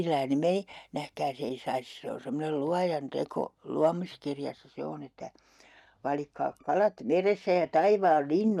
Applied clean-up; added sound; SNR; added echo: neural mask model DeepFilterNet 3.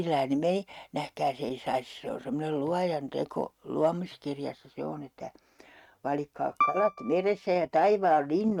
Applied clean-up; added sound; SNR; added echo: neural mask model RNNoise.